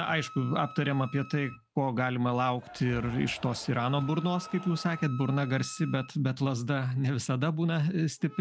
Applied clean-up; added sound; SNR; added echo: none; Wind instrument, woodwind instrument + Cheering; 19 dB; none.